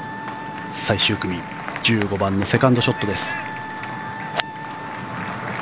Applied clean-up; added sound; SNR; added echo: none; Wind instrument, woodwind instrument; 11 dB; none.